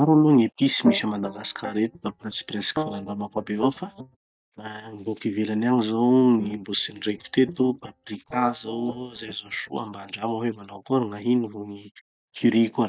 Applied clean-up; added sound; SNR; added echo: neural mask model DeepFilterNet 3.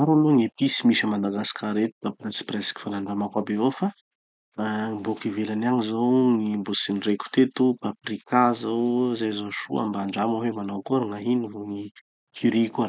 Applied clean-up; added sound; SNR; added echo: none; none; none; none.